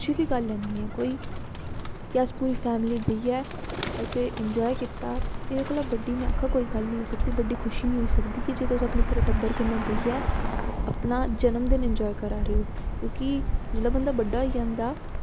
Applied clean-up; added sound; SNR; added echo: none; Bird; -1 dB; none.